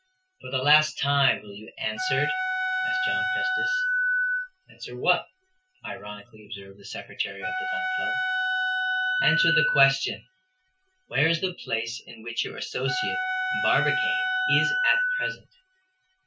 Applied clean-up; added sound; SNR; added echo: classical method Wiener filter.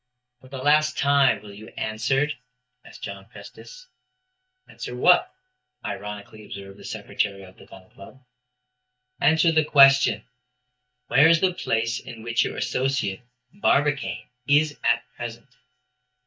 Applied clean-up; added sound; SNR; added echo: neural mask model DeepFilterNet 3.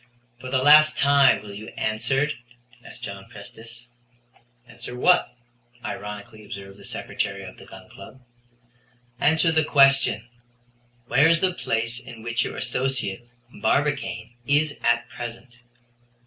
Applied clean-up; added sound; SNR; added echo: none; none; none; none.